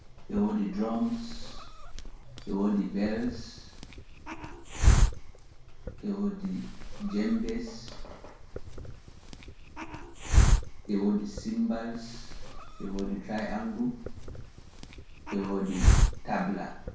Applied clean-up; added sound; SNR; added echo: none; Hiss; -3 dB; reverberation time 0.6 s.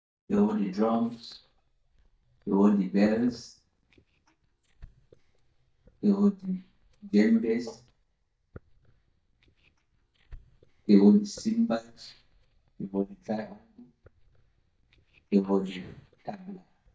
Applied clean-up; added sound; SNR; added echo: neural mask model DeepFilterNet 3.